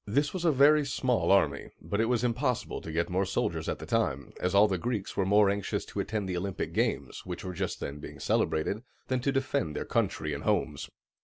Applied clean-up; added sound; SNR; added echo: none; none; none; none.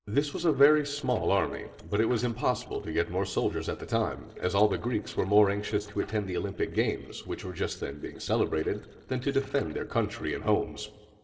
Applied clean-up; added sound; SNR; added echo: neural separator model SepFormer DNS4.